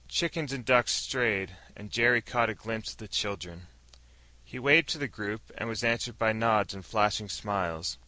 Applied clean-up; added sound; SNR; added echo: none; none; none; none.